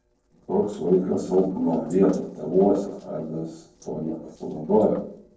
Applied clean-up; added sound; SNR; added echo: neural separator model SepFormer DNS4.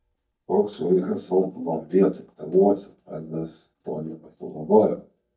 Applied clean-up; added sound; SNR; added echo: neural mask model DeepFilterNet 3.